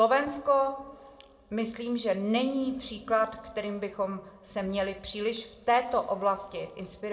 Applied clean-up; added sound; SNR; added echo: none; none; none; reverberation time 1.3 s.